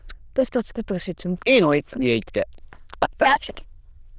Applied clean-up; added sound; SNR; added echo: neural diffusion model UNIVERSE++.